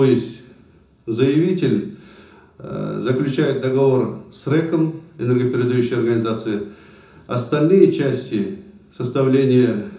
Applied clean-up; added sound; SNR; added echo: none; none; none; reverberation time 0.6 s.